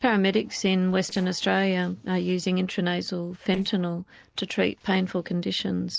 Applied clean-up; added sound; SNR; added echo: neural separator model SepFormer DNS4.